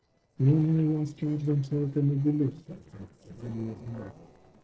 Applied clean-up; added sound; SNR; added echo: neural separator model SepFormer DNS4.